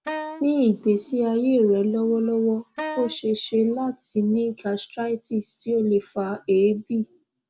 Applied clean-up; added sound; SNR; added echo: none; Wind instrument, woodwind instrument; 11 dB; none.